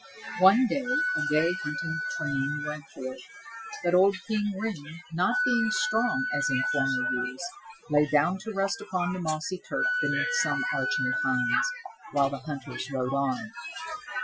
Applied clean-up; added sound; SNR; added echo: classical method Wiener filter.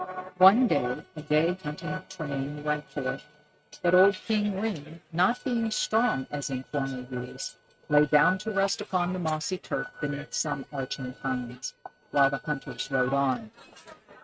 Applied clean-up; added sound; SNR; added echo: neural mask model RNNoise.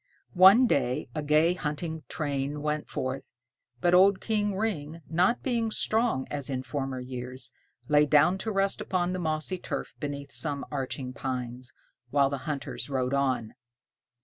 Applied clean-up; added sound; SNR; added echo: none; none; none; none.